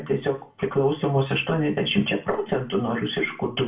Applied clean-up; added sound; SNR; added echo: none; none; none; reverberation time 0.3 s.